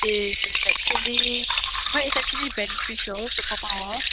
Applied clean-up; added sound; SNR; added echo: neural diffusion model UNIVERSE++.